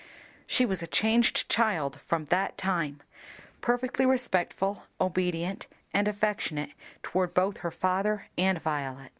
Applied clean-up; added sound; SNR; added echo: none; none; none; none.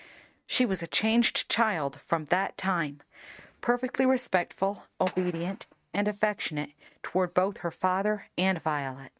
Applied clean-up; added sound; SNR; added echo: neural mask model RNNoise.